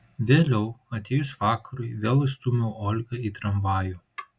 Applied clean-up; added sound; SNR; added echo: none; none; none; none.